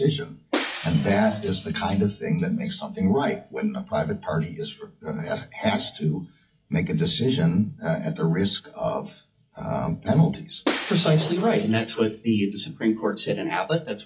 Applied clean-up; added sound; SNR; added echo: classical method WPE with log-MMSE.